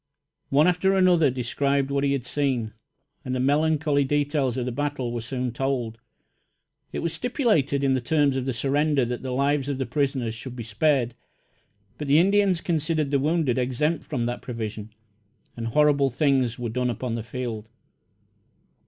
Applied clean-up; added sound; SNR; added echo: none; none; none; none.